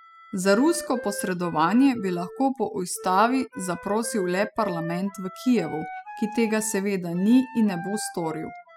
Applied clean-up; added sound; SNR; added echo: classical method spectral subtraction.